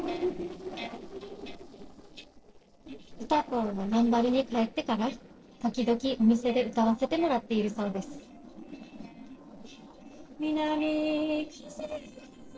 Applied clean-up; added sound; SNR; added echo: neural separator model SepFormer DNS4.